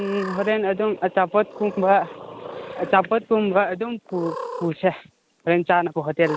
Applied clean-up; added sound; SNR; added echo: none; Cat; 16 dB; none.